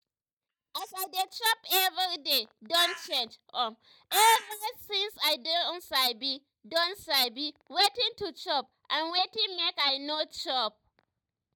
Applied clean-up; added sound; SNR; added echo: neural mask model DeepFilterNet 3.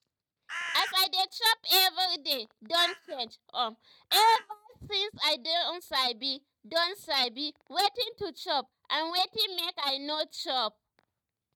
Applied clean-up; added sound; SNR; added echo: neural mask model RNNoise.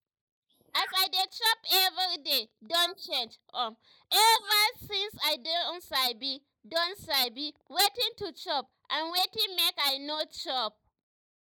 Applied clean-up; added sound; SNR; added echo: neural mask model Resemble Enhance denoiser.